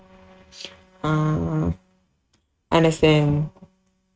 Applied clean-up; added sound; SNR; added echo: neural mask model RNNoise.